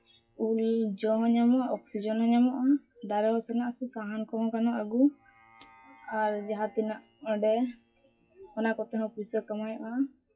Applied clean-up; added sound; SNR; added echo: classical method WPE with log-MMSE.